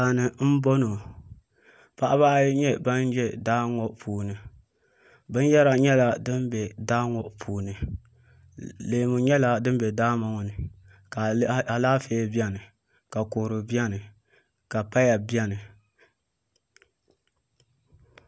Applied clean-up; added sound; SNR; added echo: none; none; none; none.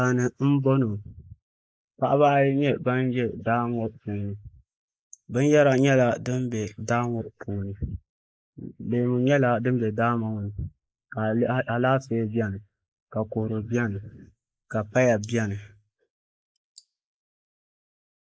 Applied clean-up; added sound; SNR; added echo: neural mask model Resemble Enhance denoiser.